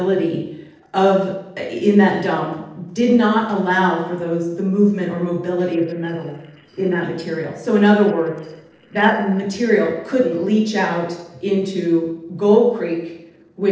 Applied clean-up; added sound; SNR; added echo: neural separator model SepFormer DNS4.